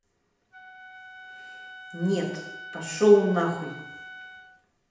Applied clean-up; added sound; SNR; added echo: none; Wind instrument, woodwind instrument; 16 dB; reverberation time 0.8 s.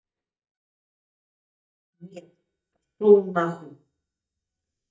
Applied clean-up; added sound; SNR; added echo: neural mask model DeepFilterNet 3.